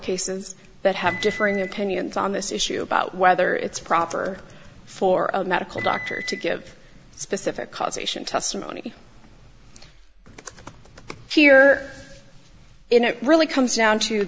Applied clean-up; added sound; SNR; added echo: none; Microwave oven; 11 dB; none.